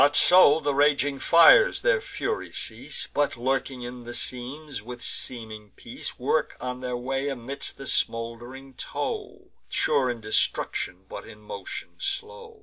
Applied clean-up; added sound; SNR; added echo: none; none; none; none.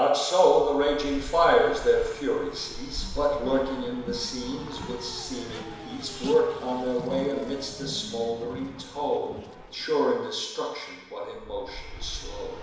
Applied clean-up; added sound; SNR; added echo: none; Race car, auto racing; 13 dB; reverberation time 1.0 s.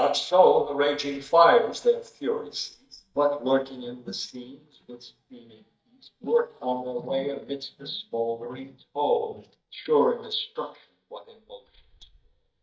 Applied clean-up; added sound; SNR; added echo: neural mask model DeepFilterNet 3.